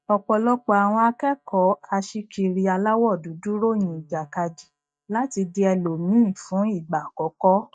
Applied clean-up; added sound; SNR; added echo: neural mask model DeepFilterNet 3.